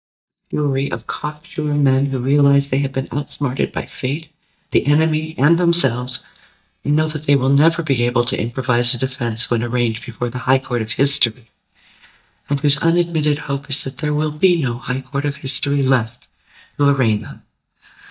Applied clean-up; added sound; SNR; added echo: neural mask model DeepFilterNet 3.